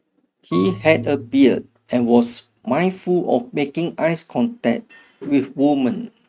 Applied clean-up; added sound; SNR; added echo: neural mask model RNNoise.